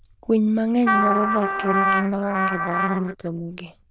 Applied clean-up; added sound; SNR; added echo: neural diffusion model UNIVERSE++.